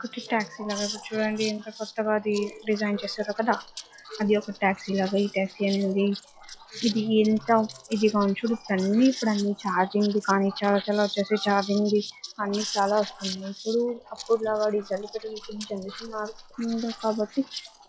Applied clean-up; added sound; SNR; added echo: classical method log-MMSE.